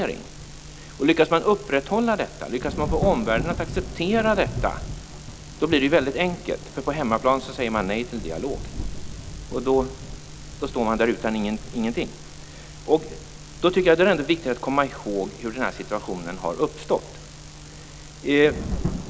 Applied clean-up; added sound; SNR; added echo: none; Thunder / Rain; 11 dB; none.